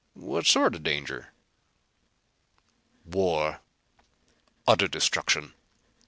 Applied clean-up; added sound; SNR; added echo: none; none; none; none.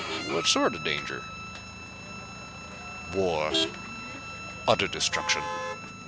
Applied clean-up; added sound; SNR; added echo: none; Motor vehicle (road) + Bowed string instrument; 4 dB; none.